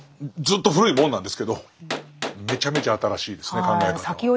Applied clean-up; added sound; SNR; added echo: none; Gunshot, gunfire; 13 dB; none.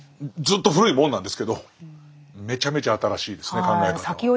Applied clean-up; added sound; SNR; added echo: none; none; none; none.